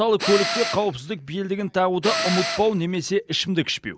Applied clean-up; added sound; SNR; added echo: none; Tools; 6 dB; none.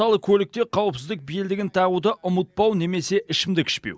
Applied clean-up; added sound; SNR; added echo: none; none; none; none.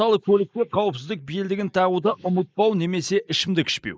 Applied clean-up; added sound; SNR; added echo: neural mask model Resemble Enhance denoiser.